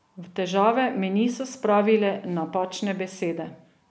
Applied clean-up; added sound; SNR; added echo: none; none; none; none.